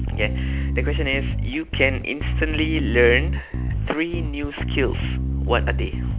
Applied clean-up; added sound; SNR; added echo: none; Bass guitar; -1 dB; none.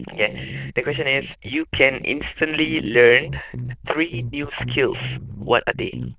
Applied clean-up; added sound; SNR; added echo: neural diffusion model UNIVERSE++.